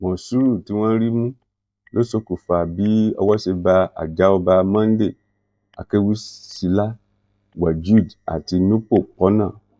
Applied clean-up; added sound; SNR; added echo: neural mask model DeepFilterNet 3.